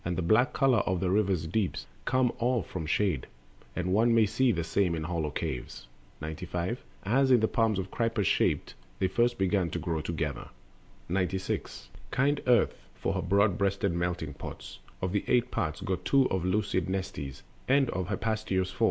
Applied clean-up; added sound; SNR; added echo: none; none; none; none.